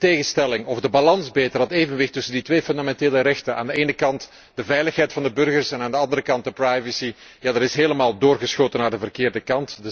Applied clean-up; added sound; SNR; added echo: none; none; none; none.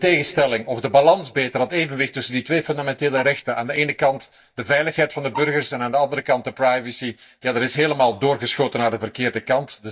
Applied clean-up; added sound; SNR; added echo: neural mask model DeepFilterNet 3.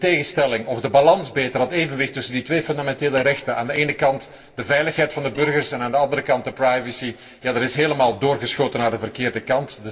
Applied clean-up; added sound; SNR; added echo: neural separator model SepFormer DNS4.